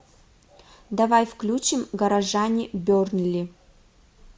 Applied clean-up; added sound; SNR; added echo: none; none; none; none.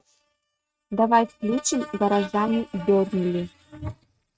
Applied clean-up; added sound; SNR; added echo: neural mask model RNNoise.